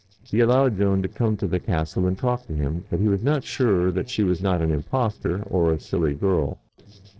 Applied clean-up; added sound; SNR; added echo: neural separator model SepFormer DNS4.